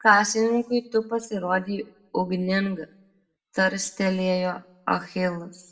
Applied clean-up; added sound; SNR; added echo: none; none; none; reverberation time 0.4 s.